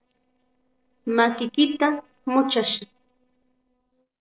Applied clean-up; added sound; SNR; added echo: neural separator model SepFormer DNS4.